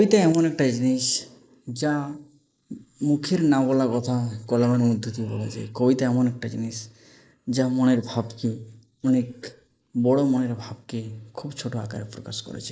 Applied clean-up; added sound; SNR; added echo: neural mask model Resemble Enhance denoiser.